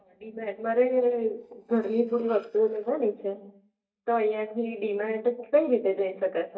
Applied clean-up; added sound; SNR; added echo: neural mask model DeepFilterNet 3.